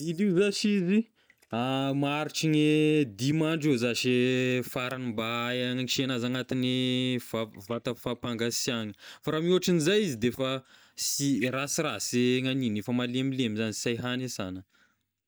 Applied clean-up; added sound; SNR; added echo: neural mask model DeepFilterNet 3.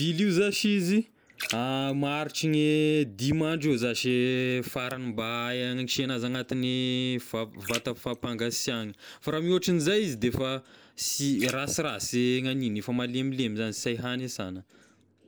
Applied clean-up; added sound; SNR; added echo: neural mask model Resemble Enhance denoiser.